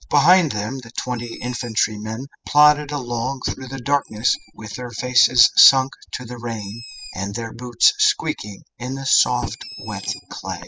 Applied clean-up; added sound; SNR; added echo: classical method spectral subtraction.